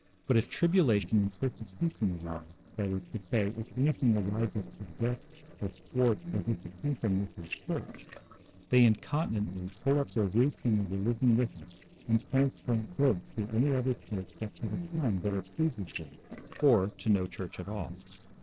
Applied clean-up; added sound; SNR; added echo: neural separator model SepFormer DNS4.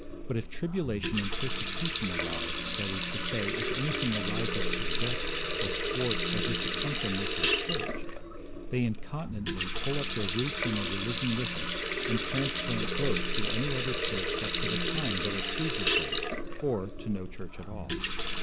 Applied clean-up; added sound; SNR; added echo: none; Water tap, faucet; -4 dB; none.